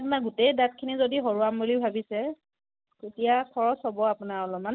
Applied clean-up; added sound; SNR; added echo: none; none; none; none.